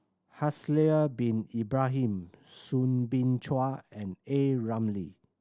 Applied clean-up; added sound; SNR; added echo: none; none; none; none.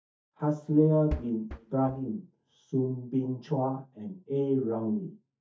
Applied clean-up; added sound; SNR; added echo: neural mask model DeepFilterNet 3.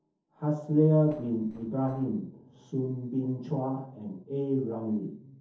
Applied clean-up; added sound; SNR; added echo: neural separator model SepFormer DNS4.